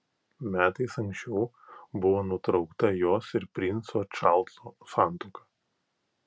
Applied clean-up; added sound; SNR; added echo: none; none; none; none.